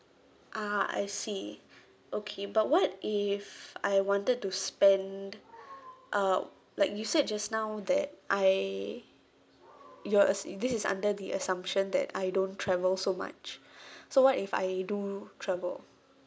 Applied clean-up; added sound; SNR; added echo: none; none; none; none.